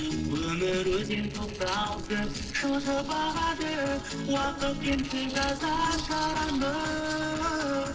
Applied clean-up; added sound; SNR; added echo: neural separator model SepFormer DNS4.